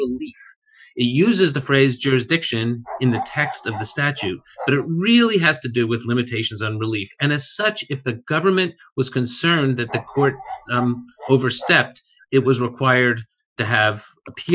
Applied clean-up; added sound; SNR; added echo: classical method Wiener filter.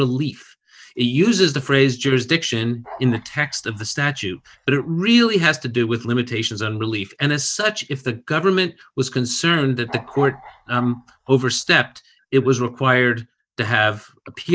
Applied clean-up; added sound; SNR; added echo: neural mask model DeepFilterNet 3.